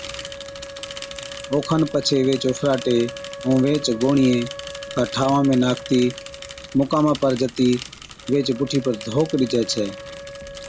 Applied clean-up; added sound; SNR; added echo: none; Wind instrument, woodwind instrument + Mechanisms / Bicycle; 13 dB; none.